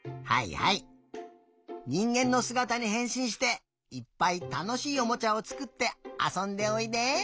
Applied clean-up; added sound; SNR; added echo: none; none; none; none.